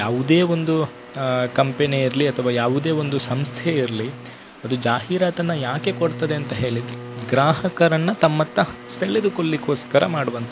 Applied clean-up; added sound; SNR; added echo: none; Bowed string instrument; 15 dB; none.